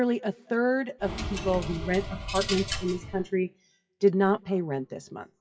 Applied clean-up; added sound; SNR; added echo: classical method WPE with log-MMSE.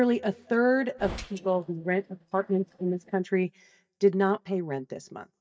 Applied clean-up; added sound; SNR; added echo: neural mask model DeepFilterNet 3.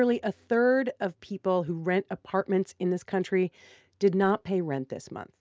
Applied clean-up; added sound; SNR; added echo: none; none; none; none.